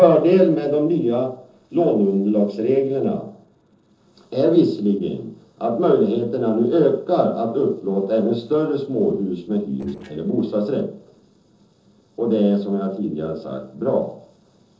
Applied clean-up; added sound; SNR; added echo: neural separator model SepFormer DNS4.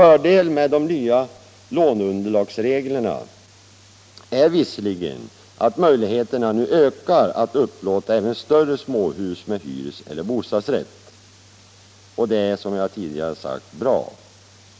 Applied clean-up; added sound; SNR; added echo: none; none; none; none.